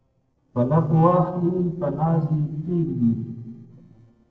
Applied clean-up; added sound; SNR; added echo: neural separator model SepFormer DNS4.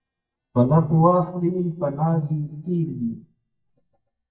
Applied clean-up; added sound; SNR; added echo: neural mask model DeepFilterNet 3.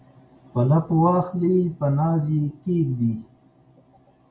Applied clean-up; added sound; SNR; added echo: none; none; none; none.